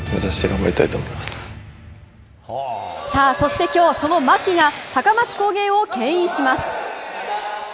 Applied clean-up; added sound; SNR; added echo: none; none; none; none.